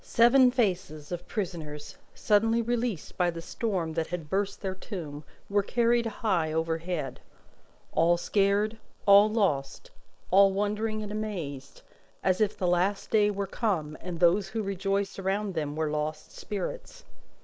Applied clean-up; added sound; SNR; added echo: neural mask model Resemble Enhance denoiser.